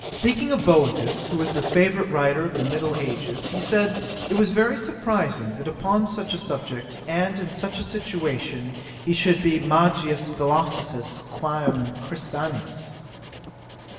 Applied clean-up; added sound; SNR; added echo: none; Writing; 11 dB; reverberation time 1.9 s.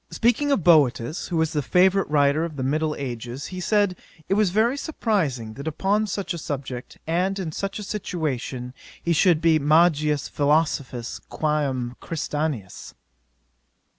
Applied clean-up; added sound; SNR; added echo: none; none; none; none.